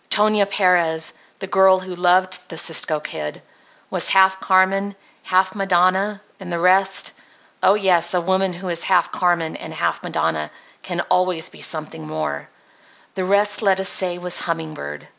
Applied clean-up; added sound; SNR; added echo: none; none; none; none.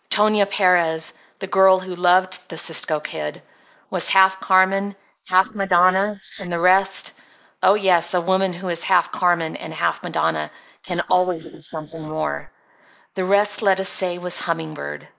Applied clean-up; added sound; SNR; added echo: neural mask model Resemble Enhance denoiser.